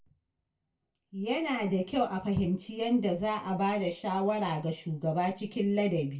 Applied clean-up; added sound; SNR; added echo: none; none; none; reverberation time 0.2 s.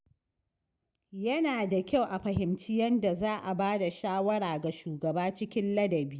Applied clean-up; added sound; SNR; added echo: none; none; none; none.